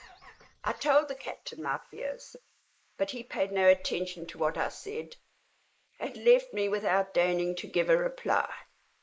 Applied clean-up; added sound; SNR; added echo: neural mask model Resemble Enhance denoiser.